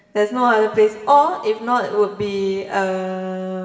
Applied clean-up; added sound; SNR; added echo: none; none; none; reverberation time 1.8 s.